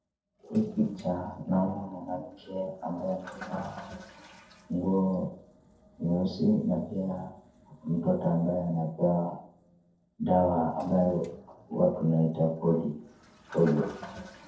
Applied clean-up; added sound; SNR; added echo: neural separator model SepFormer DNS4.